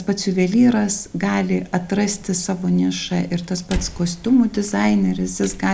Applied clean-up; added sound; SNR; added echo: none; Slam; 17 dB; reverberation time 0.3 s.